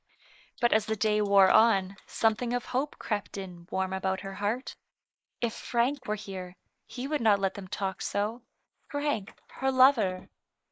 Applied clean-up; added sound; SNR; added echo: neural mask model Resemble Enhance denoiser.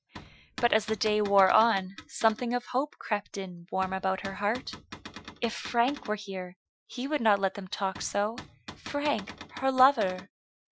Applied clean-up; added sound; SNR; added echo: classical method Wiener filter.